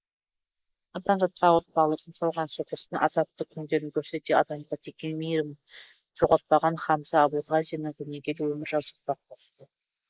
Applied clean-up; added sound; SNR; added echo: neural mask model Resemble Enhance denoiser.